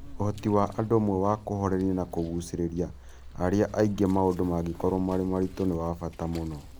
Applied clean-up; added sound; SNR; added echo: none; Insect; 17 dB; none.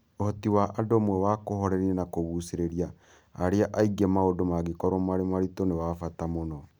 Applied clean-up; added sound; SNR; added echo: none; none; none; none.